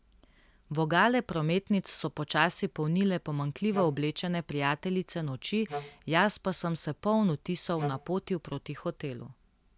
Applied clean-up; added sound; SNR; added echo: none; Wind instrument, woodwind instrument; 10 dB; none.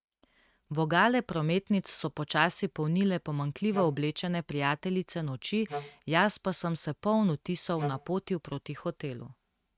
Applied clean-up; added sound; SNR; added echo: neural mask model RNNoise.